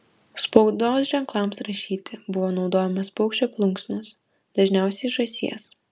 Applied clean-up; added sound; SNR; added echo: none; none; none; none.